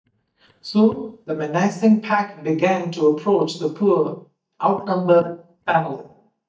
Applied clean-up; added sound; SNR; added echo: neural mask model DeepFilterNet 3.